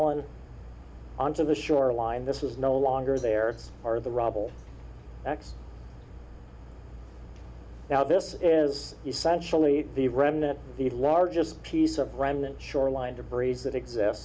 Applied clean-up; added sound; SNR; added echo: none; none; none; none.